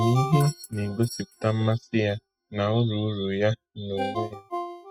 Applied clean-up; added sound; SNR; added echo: neural mask model RNNoise.